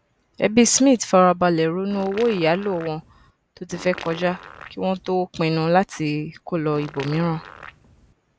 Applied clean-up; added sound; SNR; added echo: none; Fart; 18 dB; none.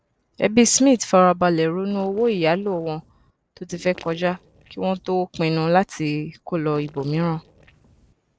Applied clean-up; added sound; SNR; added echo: neural separator model SepFormer DNS4.